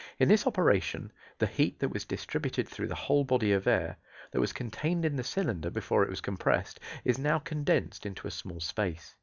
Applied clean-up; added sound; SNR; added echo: none; none; none; none.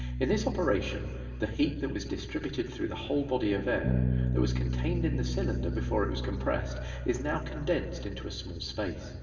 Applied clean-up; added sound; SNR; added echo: none; Bass guitar; 2 dB; reverberation time 2.0 s.